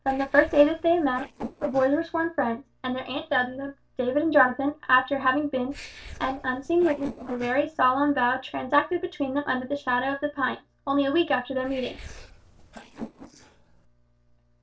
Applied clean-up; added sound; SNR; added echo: neural separator model SepFormer DNS4.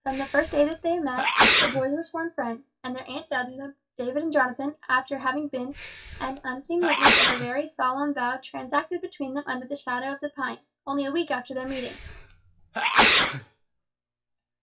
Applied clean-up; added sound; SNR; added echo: classical method WPE with log-MMSE.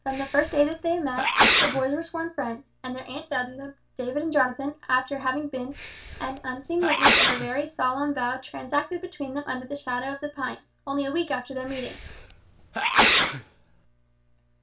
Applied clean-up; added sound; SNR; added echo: none; Sneeze; -4 dB; reverberation time 0.2 s.